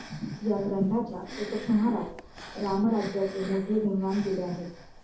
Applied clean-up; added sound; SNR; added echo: none; Breathing; 16 dB; reverberation time 0.5 s.